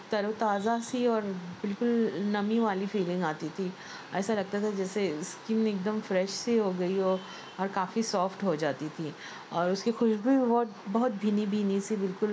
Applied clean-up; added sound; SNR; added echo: none; none; none; none.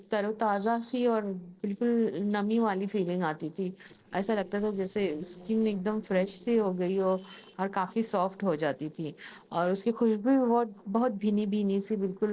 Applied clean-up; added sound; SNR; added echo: neural separator model SepFormer DNS4.